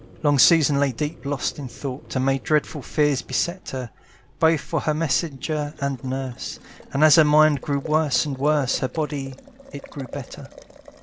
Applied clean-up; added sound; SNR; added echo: none; Boiling; 20 dB; none.